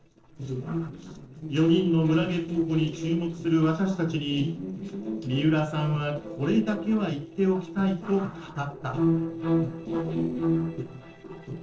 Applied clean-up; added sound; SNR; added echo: neural separator model SepFormer DNS4.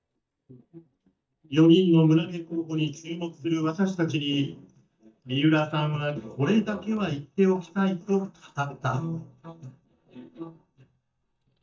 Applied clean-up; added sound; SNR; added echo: neural mask model DeepFilterNet 3.